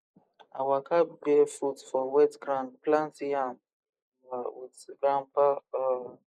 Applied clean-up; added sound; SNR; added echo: neural mask model Resemble Enhance denoiser.